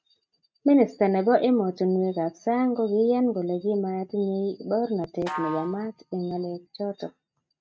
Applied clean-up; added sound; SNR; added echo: neural mask model RNNoise.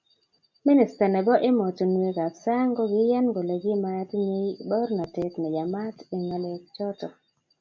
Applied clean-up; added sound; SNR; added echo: none; none; none; none.